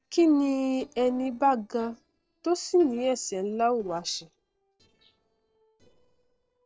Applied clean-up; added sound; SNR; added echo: neural separator model SepFormer DNS4.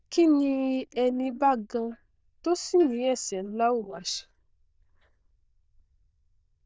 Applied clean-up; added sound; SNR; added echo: neural diffusion model UNIVERSE++.